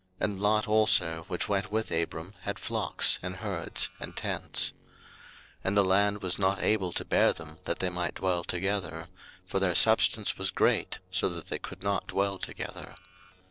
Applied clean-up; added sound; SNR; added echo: neural separator model SepFormer DNS4.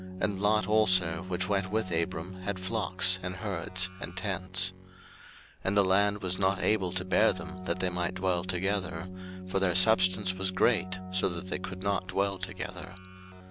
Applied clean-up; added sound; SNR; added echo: none; Keyboard (musical); 11 dB; none.